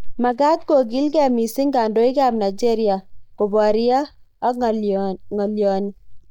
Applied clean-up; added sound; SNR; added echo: neural mask model DeepFilterNet 3.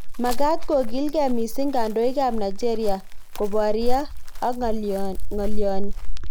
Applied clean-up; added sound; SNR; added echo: none; Chirp, tweet; -4 dB; none.